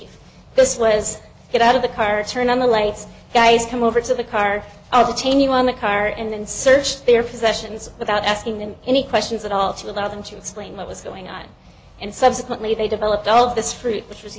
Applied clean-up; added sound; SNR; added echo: none; none; none; none.